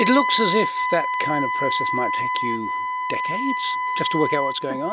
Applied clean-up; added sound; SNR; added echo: none; Wind instrument, woodwind instrument; -1 dB; none.